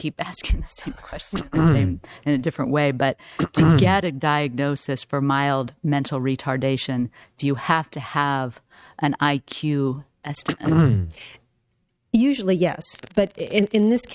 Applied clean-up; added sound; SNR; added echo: neural mask model RNNoise.